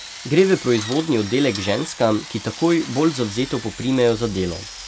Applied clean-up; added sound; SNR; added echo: none; Drill; 14 dB; none.